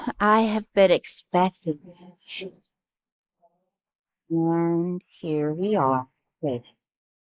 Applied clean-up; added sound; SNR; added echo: neural mask model Resemble Enhance denoiser.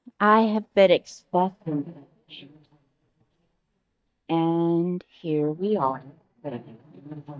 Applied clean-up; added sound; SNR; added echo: neural mask model DeepFilterNet 3.